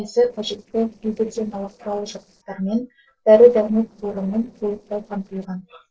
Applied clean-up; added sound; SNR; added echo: neural separator model SepFormer DNS4.